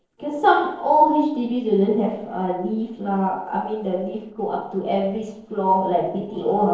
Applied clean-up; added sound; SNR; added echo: neural separator model SepFormer DNS4.